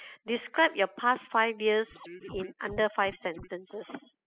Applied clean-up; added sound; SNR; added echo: classical method spectral subtraction.